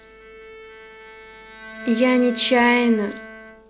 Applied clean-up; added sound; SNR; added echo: none; Bowed string instrument; 16 dB; none.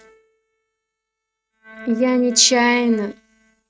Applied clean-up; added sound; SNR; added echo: neural mask model RNNoise.